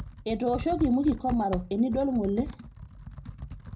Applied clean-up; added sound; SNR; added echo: none; Computer keyboard; 11 dB; reverberation time 0.4 s.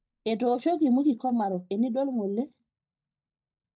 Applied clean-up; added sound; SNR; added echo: neural mask model DeepFilterNet 3.